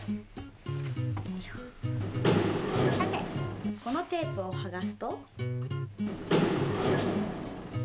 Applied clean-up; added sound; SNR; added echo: none; Engine / Mechanisms; -5 dB; none.